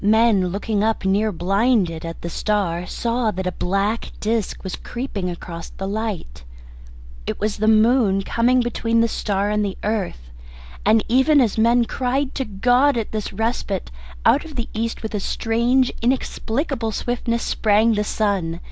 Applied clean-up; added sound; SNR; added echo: none; none; none; none.